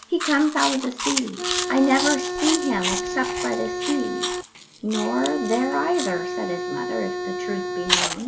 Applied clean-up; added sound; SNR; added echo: none; Chewing, mastication + Organ; 2 dB; none.